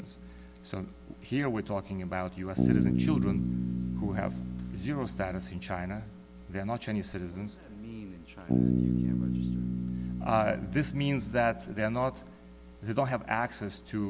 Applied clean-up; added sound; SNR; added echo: none; Bass guitar; 0 dB; none.